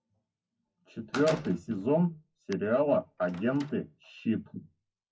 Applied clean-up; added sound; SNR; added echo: classical method WPE with log-MMSE.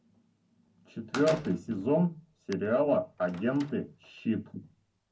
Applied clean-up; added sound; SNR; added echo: none; Slam; 17 dB; reverberation time 0.4 s.